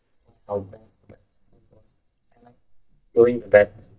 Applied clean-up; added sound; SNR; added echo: neural mask model DeepFilterNet 3.